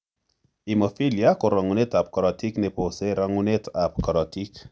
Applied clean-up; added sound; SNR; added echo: none; none; none; none.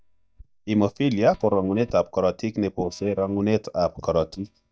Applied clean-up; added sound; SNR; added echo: neural mask model DeepFilterNet 3.